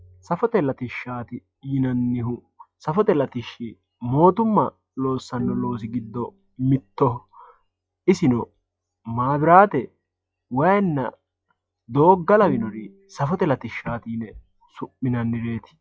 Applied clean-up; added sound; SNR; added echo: classical method log-MMSE.